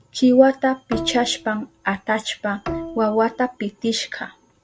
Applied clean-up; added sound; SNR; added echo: none; Bowed string instrument; 13 dB; none.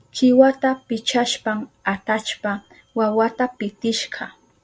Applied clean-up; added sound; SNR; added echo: none; none; none; none.